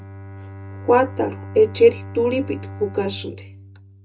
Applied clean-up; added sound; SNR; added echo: none; Bowed string instrument; 13 dB; reverberation time 0.2 s.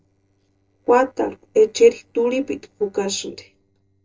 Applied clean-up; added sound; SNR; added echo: neural separator model SepFormer DNS4.